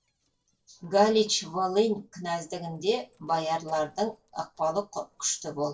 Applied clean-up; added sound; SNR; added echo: neural separator model SepFormer DNS4.